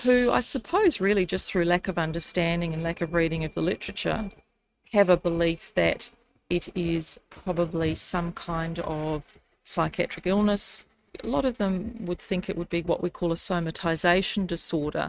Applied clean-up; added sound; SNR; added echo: neural mask model RNNoise.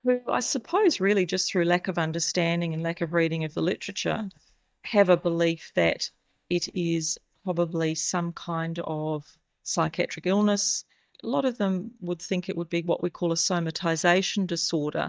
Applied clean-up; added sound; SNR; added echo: neural mask model DeepFilterNet 3.